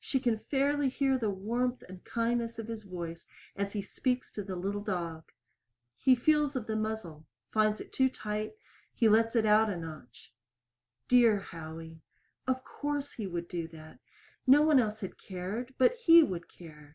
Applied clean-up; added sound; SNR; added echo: none; none; none; none.